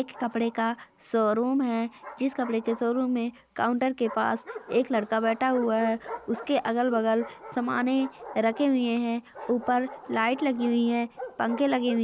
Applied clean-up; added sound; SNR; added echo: none; Bark; 17 dB; none.